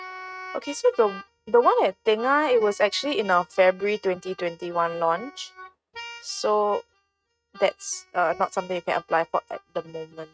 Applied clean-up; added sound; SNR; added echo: neural mask model RNNoise.